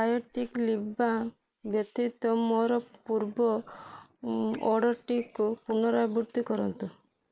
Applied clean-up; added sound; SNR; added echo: neural mask model Resemble Enhance denoiser.